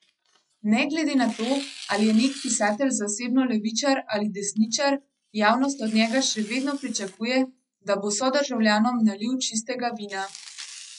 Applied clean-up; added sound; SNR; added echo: classical method log-MMSE.